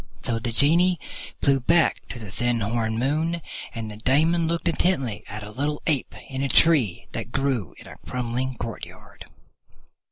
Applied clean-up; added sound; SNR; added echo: none; none; none; none.